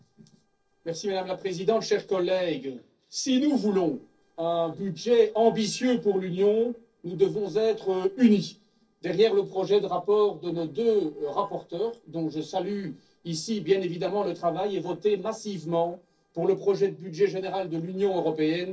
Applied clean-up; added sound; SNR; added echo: neural separator model SepFormer DNS4.